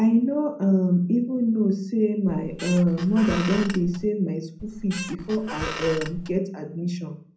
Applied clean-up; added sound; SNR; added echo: none; Squeak; 11 dB; reverberation time 0.6 s.